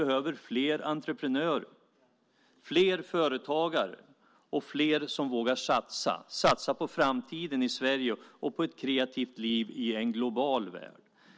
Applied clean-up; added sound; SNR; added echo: none; none; none; none.